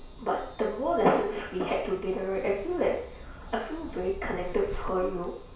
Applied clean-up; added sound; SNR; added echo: none; Zipper (clothing); 12 dB; reverberation time 0.6 s.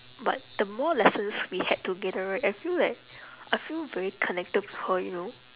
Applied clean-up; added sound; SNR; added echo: none; none; none; none.